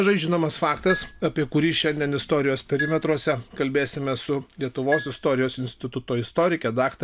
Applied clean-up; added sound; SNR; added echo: none; Marimba, xylophone; 13 dB; none.